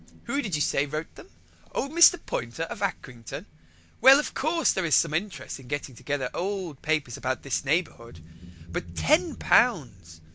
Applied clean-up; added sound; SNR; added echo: none; Thunder; 18 dB; none.